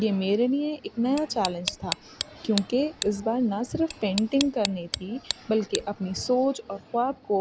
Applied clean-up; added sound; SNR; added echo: none; Tick; 10 dB; none.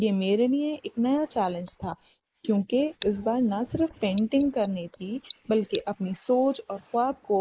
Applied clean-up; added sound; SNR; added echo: neural mask model Resemble Enhance denoiser.